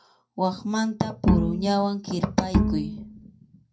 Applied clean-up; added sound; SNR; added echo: none; Bowed string instrument; 0 dB; reverberation time 0.3 s.